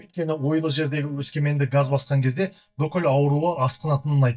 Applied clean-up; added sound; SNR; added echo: neural mask model DeepFilterNet 3.